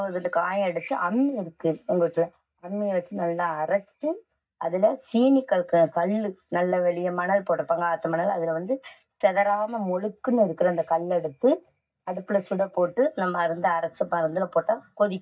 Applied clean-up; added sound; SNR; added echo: neural mask model DeepFilterNet 3.